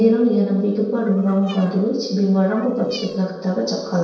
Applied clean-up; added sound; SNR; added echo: neural separator model SepFormer DNS4.